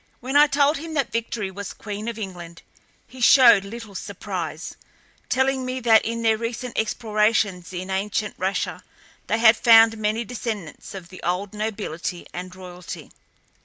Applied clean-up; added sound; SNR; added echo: none; none; none; none.